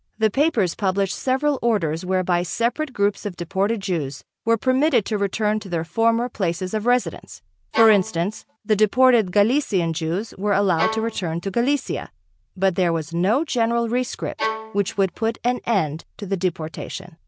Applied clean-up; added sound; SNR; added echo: none; Bowed string instrument; 7 dB; none.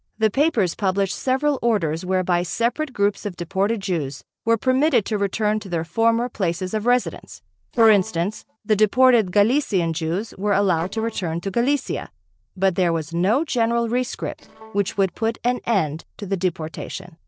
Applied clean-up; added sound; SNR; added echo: neural separator model SepFormer DNS4.